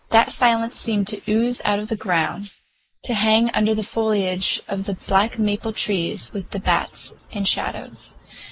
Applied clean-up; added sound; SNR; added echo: neural mask model Resemble Enhance denoiser.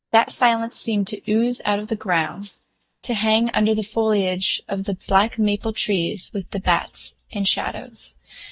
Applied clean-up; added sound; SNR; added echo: neural mask model DeepFilterNet 3.